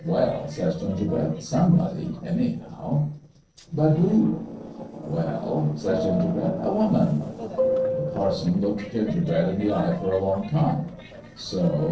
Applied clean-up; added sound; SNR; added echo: neural separator model SepFormer DNS4.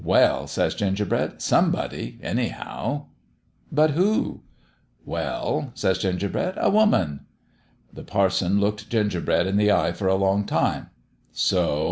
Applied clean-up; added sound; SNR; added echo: none; none; none; none.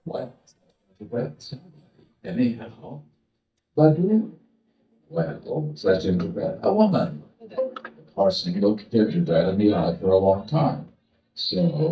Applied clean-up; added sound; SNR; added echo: neural mask model DeepFilterNet 3.